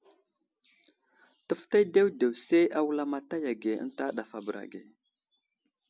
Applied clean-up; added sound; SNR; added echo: none; none; none; none.